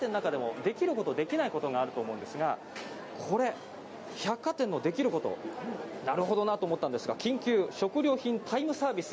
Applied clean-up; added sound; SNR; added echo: none; none; none; none.